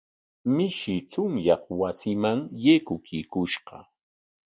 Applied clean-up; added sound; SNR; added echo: none; none; none; none.